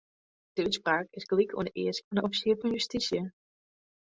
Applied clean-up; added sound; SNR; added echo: none; none; none; none.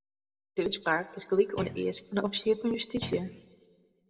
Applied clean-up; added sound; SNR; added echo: none; Thump, thud; 12 dB; reverberation time 1.1 s.